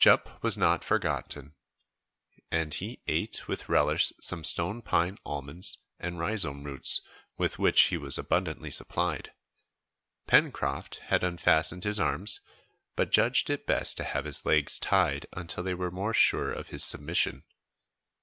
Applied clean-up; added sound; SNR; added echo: none; none; none; none.